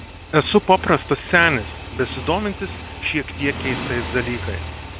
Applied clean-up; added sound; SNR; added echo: none; Motorcycle; 9 dB; none.